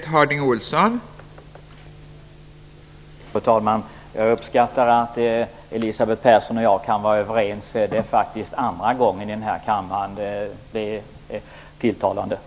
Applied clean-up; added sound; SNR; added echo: none; none; none; none.